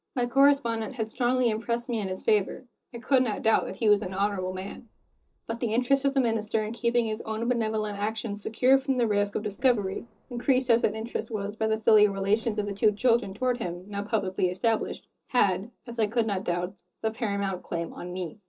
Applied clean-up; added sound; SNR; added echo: neural separator model SepFormer DNS4.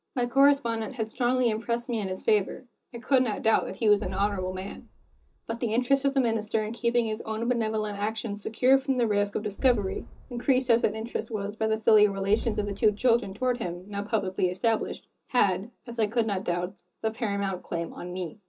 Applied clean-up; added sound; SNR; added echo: none; Boom; 14 dB; reverberation time 0.2 s.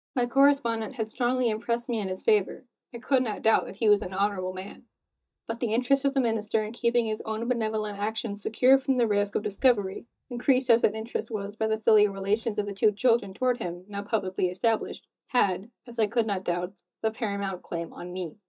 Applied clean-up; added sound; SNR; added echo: neural mask model DeepFilterNet 3.